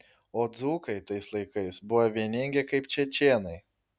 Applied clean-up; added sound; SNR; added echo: none; none; none; none.